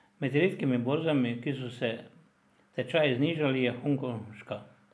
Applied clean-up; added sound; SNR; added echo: none; none; none; none.